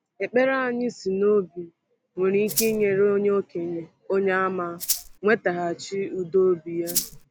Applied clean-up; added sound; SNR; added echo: none; Rattle (instrument); 4 dB; none.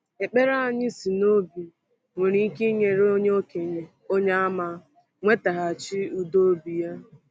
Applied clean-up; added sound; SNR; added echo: none; none; none; none.